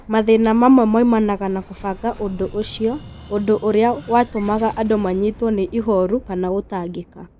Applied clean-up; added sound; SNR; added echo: none; Explosion; 19 dB; none.